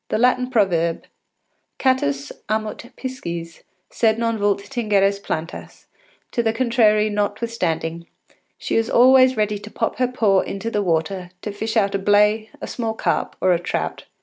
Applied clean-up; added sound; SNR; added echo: none; none; none; none.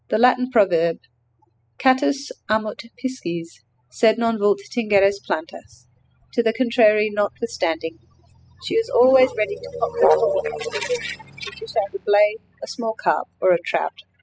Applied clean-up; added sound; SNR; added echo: classical method spectral subtraction.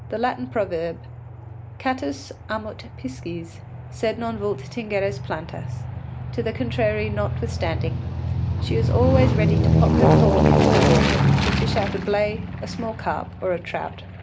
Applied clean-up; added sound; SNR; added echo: none; Aircraft; -4 dB; none.